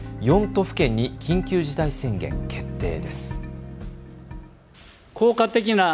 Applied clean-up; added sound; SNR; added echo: none; none; none; none.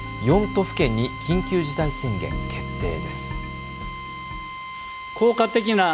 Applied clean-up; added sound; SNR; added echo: none; Drill; 12 dB; none.